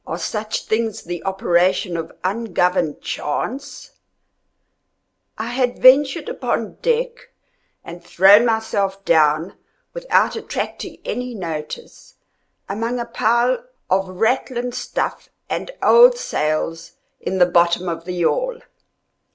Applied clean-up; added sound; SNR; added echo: none; none; none; none.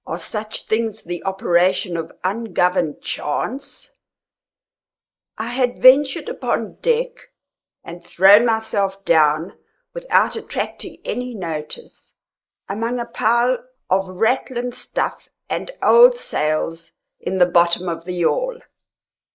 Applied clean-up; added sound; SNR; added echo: neural mask model Resemble Enhance denoiser.